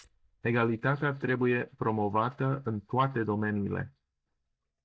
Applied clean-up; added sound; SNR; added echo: neural mask model DeepFilterNet 3.